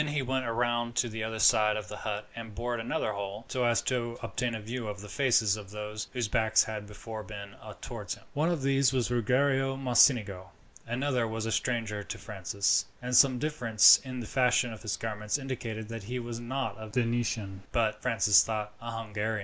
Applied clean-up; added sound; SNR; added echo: none; none; none; none.